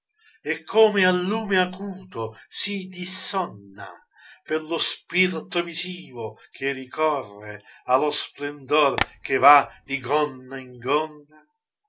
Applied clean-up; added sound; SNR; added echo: none; Tap; 7 dB; none.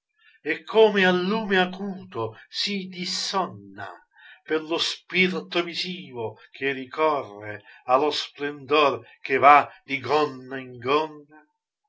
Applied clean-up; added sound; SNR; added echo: none; none; none; none.